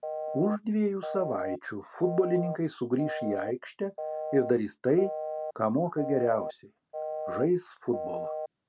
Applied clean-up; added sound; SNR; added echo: none; Telephone; 7 dB; none.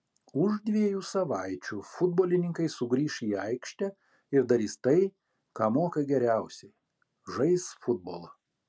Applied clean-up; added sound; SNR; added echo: none; none; none; none.